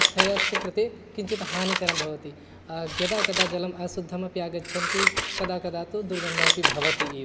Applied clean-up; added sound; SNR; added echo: none; Scissors; -2 dB; none.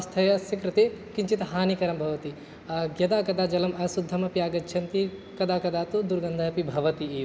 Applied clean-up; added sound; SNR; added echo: none; none; none; none.